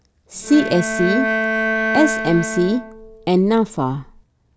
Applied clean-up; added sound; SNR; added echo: none; Bowed string instrument; 4 dB; none.